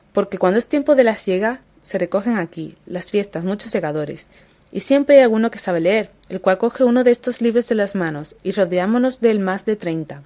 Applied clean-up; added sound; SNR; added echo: none; none; none; none.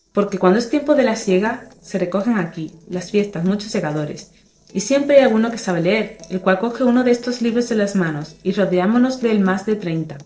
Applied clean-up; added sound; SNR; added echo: neural separator model SepFormer DNS4.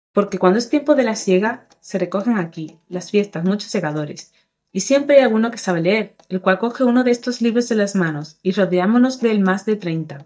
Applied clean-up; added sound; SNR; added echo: neural mask model DeepFilterNet 3.